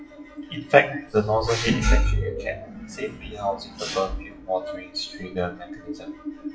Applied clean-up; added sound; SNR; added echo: classical method WPE with log-MMSE.